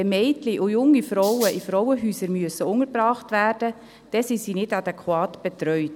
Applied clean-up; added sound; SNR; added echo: none; Rattle (instrument); 13 dB; none.